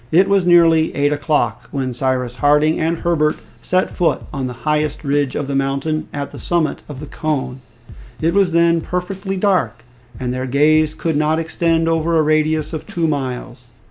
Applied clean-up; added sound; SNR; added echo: none; Drum kit; 18 dB; none.